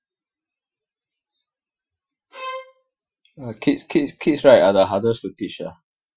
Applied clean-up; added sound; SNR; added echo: classical method Wiener filter.